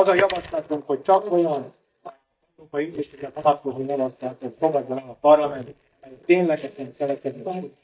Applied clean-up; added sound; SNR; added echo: neural mask model DeepFilterNet 3.